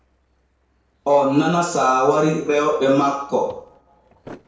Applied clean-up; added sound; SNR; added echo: neural separator model SepFormer DNS4.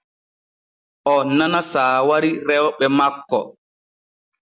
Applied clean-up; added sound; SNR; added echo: none; none; none; none.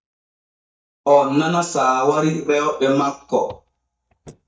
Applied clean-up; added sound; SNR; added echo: neural mask model DeepFilterNet 3.